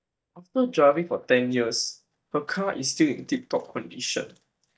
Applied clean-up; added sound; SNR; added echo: neural mask model DeepFilterNet 3.